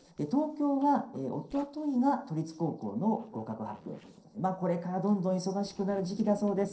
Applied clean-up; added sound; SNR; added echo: neural separator model SepFormer DNS4.